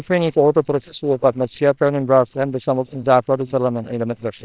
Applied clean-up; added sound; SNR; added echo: neural separator model SepFormer WHAM!.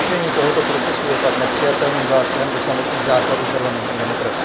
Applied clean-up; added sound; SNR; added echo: none; Rain; -1 dB; none.